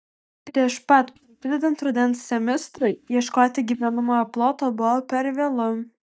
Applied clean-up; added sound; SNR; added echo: neural mask model DeepFilterNet 3.